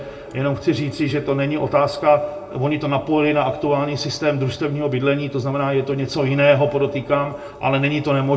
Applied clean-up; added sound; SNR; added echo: none; none; none; reverberation time 0.2 s.